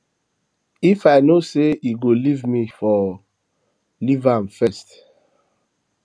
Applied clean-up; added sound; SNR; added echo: none; none; none; none.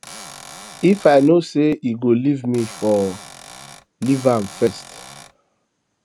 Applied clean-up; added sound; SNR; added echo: none; Cupboard open or close / Door; 19 dB; none.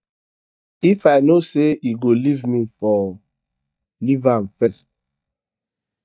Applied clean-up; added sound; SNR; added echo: neural mask model DeepFilterNet 3.